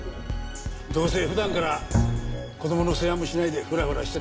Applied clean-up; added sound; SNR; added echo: none; Drum kit + Bowed string instrument; 3 dB; none.